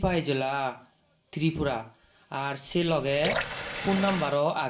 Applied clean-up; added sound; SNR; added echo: none; Water tap, faucet / Water; 6 dB; reverberation time 0.4 s.